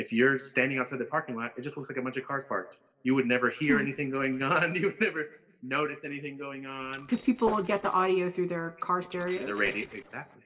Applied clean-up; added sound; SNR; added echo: neural separator model SepFormer DNS4.